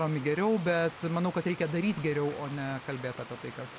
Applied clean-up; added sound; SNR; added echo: none; Stream; 15 dB; none.